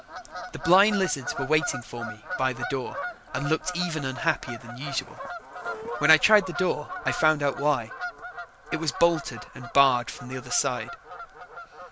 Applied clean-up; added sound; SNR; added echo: none; Bird vocalization, bird call, bird song / Fowl; 10 dB; none.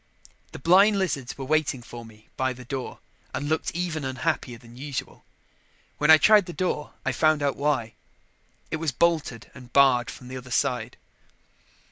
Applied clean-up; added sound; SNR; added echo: none; none; none; none.